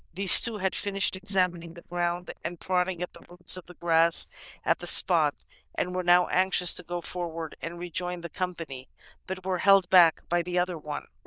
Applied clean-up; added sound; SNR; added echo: neural diffusion model UNIVERSE++.